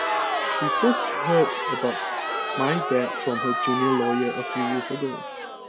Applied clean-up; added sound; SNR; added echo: none; Crowd; 0 dB; none.